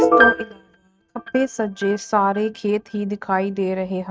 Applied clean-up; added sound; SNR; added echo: neural mask model RNNoise.